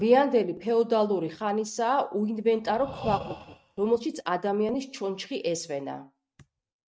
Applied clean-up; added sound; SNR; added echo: neural mask model RNNoise.